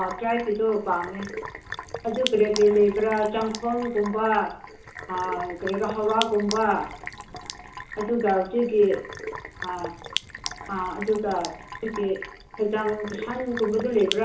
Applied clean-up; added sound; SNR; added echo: none; Sink (filling or washing); 11 dB; reverberation time 0.8 s.